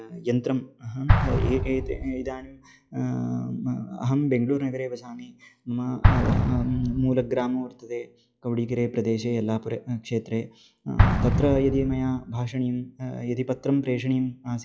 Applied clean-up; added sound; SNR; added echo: classical method log-MMSE.